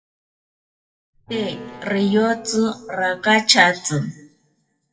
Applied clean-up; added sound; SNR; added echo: classical method WPE with log-MMSE.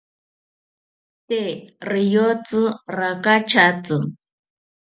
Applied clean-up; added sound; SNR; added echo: none; none; none; none.